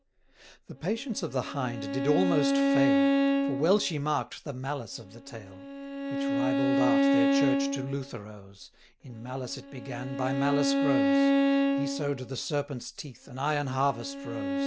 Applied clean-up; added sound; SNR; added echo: none; Bowed string instrument; -4 dB; none.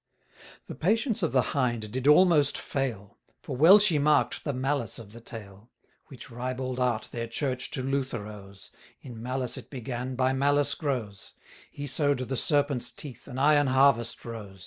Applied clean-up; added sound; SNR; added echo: none; none; none; none.